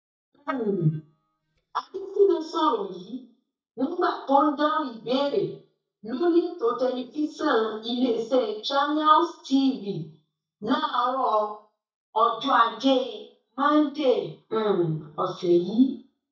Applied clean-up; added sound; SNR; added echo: neural mask model DeepFilterNet 3.